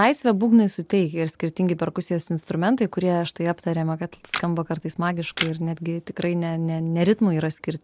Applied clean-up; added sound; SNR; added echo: none; Camera; 12 dB; none.